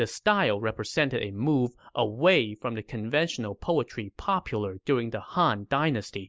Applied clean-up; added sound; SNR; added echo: none; none; none; none.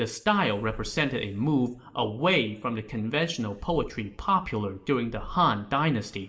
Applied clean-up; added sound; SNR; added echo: none; Purr; 17 dB; reverberation time 1.3 s.